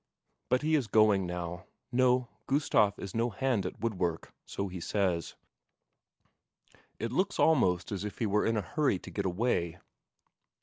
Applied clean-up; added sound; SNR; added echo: none; none; none; none.